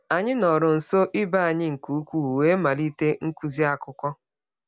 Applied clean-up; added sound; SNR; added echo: none; none; none; none.